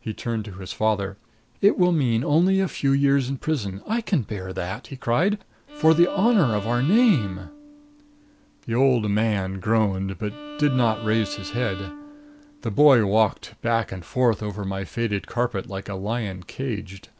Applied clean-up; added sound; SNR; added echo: none; Bowed string instrument; 15 dB; none.